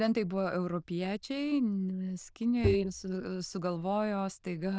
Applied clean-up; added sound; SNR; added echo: neural diffusion model UNIVERSE++.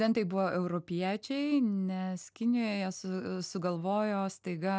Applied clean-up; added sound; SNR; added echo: none; none; none; none.